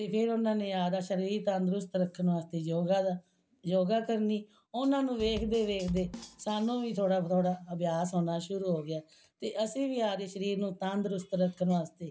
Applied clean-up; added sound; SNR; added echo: none; Bass drum / Snare drum; 14 dB; none.